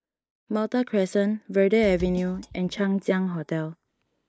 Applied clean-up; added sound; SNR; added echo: neural mask model DeepFilterNet 3.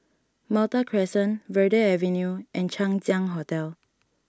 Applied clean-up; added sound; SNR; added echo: none; none; none; none.